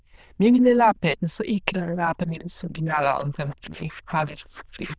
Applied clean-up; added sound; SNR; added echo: neural diffusion model UNIVERSE++.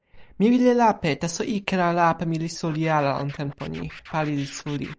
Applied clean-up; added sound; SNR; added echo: neural mask model Resemble Enhance denoiser.